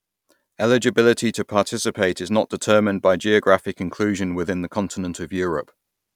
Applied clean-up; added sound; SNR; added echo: none; none; none; none.